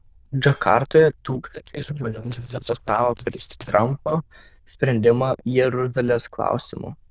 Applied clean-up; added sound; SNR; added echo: neural diffusion model UNIVERSE++.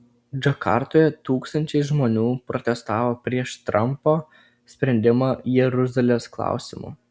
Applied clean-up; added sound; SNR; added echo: none; none; none; none.